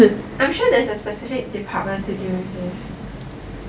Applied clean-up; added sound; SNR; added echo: none; Thunder; 19 dB; none.